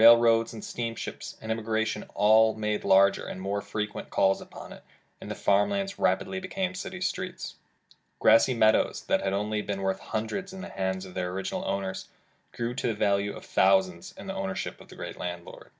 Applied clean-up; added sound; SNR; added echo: none; none; none; none.